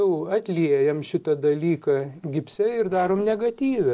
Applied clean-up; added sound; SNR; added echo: neural separator model SepFormer DNS4.